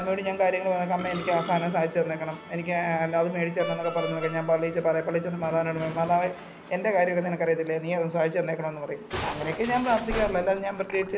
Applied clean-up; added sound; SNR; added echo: none; Musical instrument; 12 dB; none.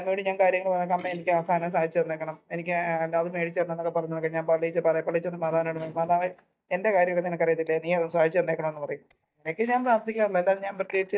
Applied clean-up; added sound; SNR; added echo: neural mask model DeepFilterNet 3.